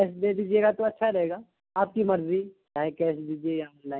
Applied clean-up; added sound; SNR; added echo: none; none; none; none.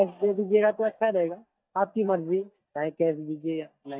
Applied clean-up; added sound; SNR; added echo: neural mask model DeepFilterNet 3.